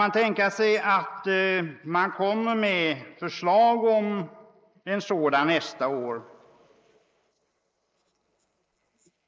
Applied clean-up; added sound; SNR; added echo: neural mask model Resemble Enhance denoiser.